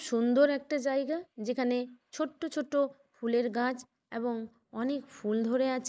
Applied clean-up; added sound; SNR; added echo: neural mask model Resemble Enhance denoiser.